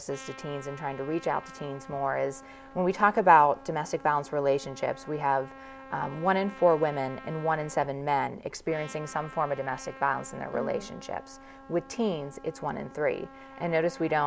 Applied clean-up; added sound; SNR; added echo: none; Trumpet; 19 dB; none.